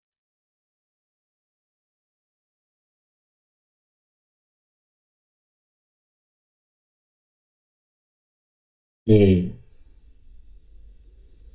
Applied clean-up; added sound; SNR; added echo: neural mask model DeepFilterNet 3.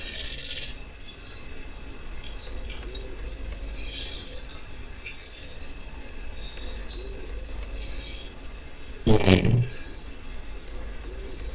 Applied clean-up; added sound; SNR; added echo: neural separator model SepFormer DNS4.